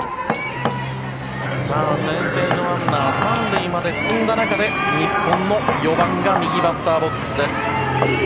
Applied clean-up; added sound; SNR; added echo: none; Knock; 10 dB; none.